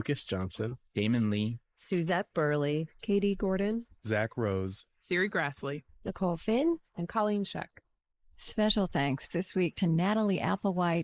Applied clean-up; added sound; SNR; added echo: neural mask model Resemble Enhance denoiser.